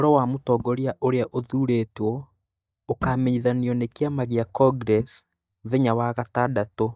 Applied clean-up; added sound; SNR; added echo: neural mask model DeepFilterNet 3.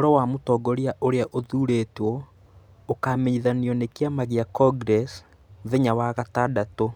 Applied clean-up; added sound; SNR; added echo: none; none; none; none.